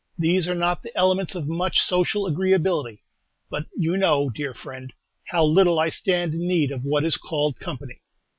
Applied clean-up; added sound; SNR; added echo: none; none; none; none.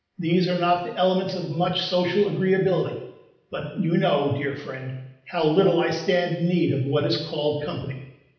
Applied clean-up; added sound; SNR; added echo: none; none; none; reverberation time 0.8 s.